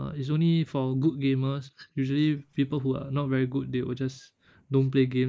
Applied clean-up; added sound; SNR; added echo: neural mask model Resemble Enhance denoiser.